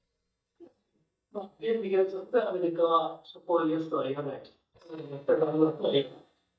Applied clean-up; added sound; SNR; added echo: neural mask model DeepFilterNet 3.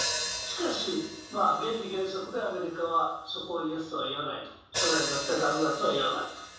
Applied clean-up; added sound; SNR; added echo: none; Hi-hat; 7 dB; reverberation time 0.7 s.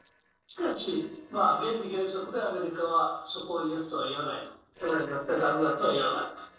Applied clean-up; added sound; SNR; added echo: neural separator model SepFormer DNS4.